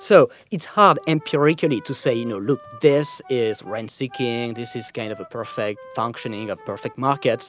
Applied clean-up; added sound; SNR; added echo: none; Wind instrument, woodwind instrument; 20 dB; none.